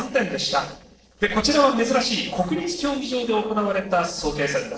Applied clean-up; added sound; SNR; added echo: neural separator model SepFormer DNS4.